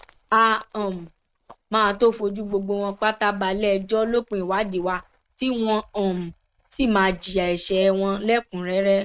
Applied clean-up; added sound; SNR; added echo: neural mask model RNNoise.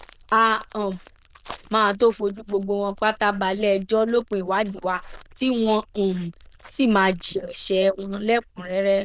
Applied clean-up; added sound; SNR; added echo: neural diffusion model UNIVERSE++.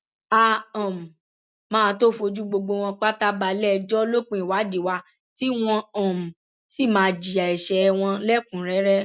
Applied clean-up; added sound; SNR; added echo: none; none; none; none.